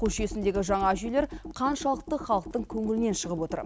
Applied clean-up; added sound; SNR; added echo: none; Computer keyboard; 11 dB; none.